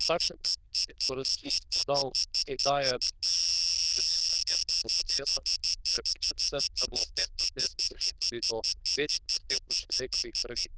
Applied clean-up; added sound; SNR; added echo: neural diffusion model UNIVERSE++.